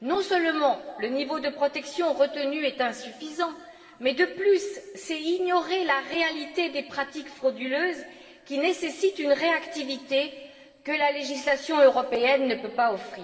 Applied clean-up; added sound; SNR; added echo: none; none; none; reverberation time 2.0 s.